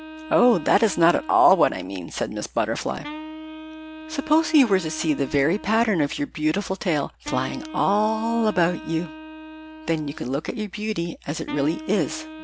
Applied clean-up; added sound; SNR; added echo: none; Wind instrument, woodwind instrument; 15 dB; none.